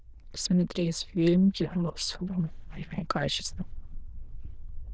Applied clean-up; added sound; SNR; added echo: neural diffusion model UNIVERSE++.